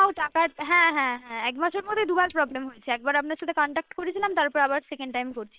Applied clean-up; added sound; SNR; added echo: neural separator model SepFormer WHAM!.